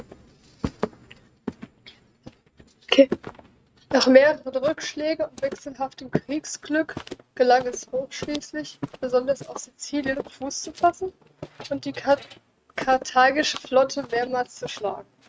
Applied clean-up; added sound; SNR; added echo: neural mask model RNNoise.